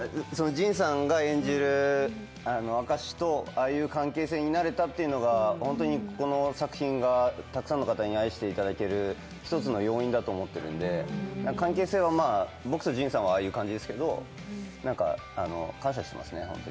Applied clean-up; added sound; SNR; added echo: none; none; none; none.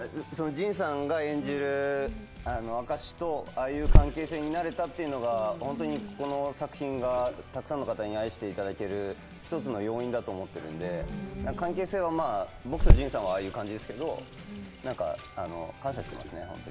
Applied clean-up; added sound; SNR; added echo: none; Sink (filling or washing) / Water tap, faucet; -1 dB; none.